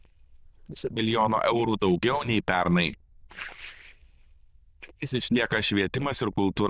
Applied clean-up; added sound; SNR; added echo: neural diffusion model UNIVERSE++.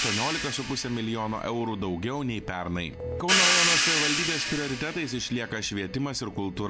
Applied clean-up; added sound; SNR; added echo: none; Hi-hat; -1 dB; none.